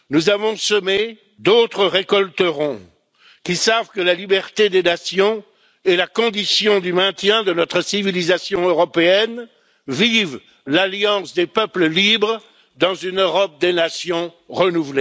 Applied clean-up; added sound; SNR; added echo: none; none; none; none.